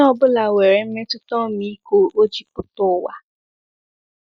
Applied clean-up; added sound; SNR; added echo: neural mask model Resemble Enhance denoiser.